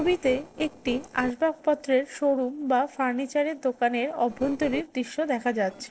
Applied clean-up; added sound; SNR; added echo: neural separator model SepFormer DNS4.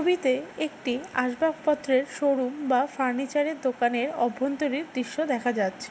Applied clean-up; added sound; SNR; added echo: none; none; none; none.